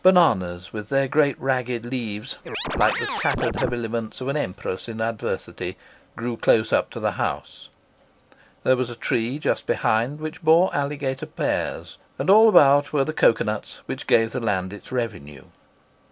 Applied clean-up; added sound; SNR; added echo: none; Scratching (performance technique); 4 dB; none.